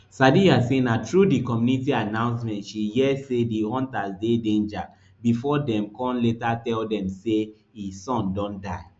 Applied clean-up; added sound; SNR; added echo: none; none; none; none.